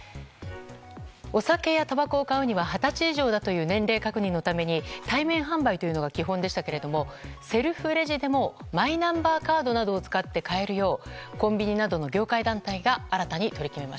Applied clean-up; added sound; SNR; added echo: none; none; none; none.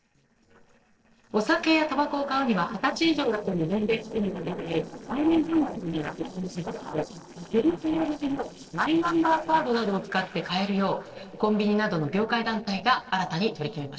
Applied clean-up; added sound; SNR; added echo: neural separator model SepFormer DNS4.